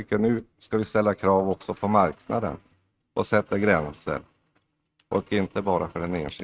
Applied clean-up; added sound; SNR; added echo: neural mask model RNNoise.